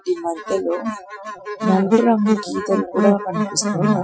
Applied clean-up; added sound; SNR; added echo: classical method Wiener filter.